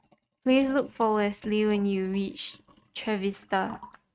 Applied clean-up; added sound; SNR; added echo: neural mask model RNNoise.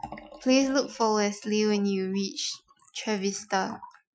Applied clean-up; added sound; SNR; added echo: classical method Wiener filter.